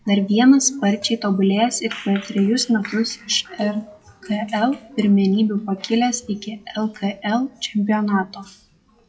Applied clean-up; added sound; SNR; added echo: classical method WPE with log-MMSE.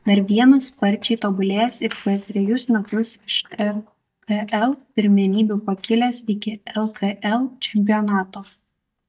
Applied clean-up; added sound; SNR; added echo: neural mask model DeepFilterNet 3.